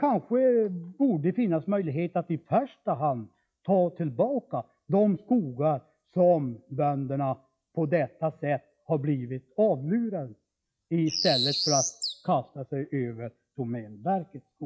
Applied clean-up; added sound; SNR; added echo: classical method log-MMSE.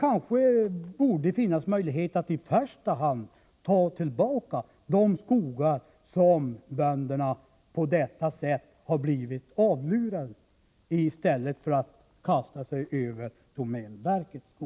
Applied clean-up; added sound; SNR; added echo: none; none; none; none.